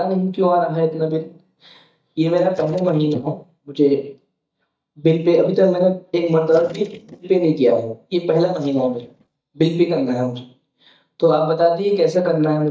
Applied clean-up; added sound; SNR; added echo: neural mask model DeepFilterNet 3.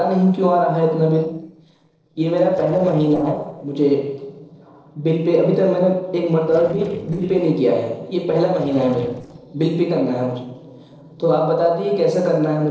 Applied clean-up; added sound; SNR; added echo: neural separator model SepFormer DNS4.